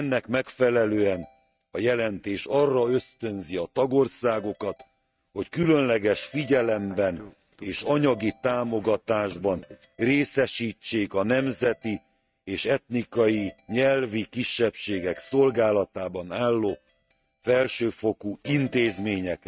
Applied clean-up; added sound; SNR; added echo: neural mask model RNNoise.